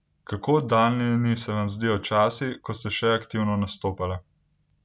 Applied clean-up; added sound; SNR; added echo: none; none; none; none.